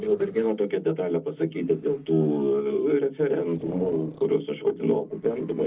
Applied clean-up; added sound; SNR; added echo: neural separator model SepFormer DNS4.